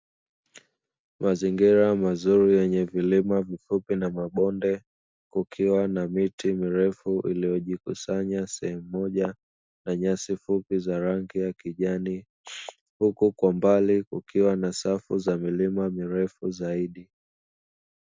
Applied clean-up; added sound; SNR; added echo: none; none; none; none.